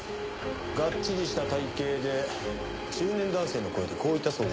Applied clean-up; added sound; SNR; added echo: none; none; none; none.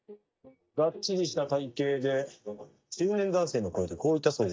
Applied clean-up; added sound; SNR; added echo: neural mask model DeepFilterNet 3.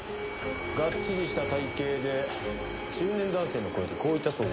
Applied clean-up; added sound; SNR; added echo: none; Wind instrument, woodwind instrument; 15 dB; none.